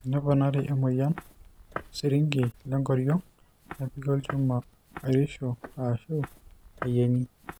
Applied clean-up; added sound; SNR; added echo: none; Walk, footsteps; 17 dB; none.